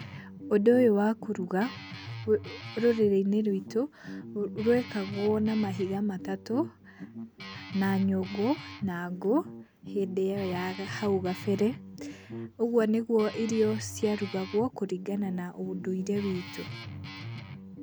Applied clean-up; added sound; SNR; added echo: none; Guitar; 12 dB; none.